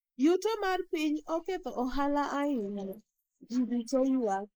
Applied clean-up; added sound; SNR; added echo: neural mask model Resemble Enhance denoiser.